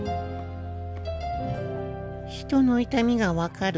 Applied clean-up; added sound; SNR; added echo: none; none; none; none.